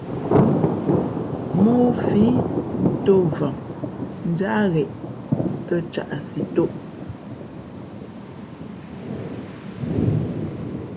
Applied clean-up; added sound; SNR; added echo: none; Thunder; 0 dB; none.